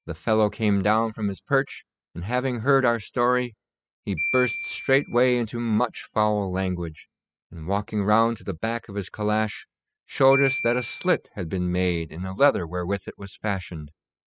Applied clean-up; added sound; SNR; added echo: classical method spectral subtraction.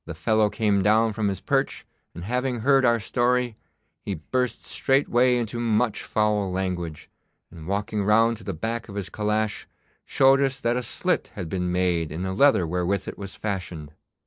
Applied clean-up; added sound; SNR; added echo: neural mask model Resemble Enhance denoiser.